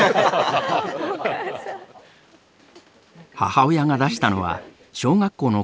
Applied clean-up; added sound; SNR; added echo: none; none; none; none.